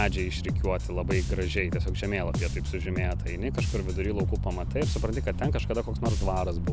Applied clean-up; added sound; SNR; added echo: none; Bass guitar; -1 dB; none.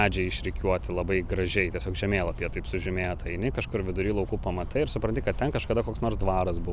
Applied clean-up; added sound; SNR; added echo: none; none; none; none.